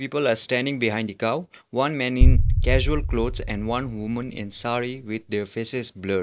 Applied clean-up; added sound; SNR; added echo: none; Boom; -4 dB; none.